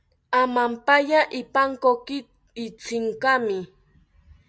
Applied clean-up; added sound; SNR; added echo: none; none; none; none.